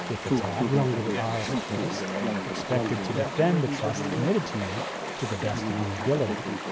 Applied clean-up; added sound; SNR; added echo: none; Chatter / Stream; -1 dB; none.